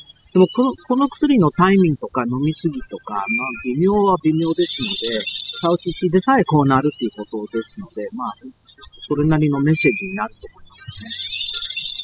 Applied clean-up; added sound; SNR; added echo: classical method spectral subtraction.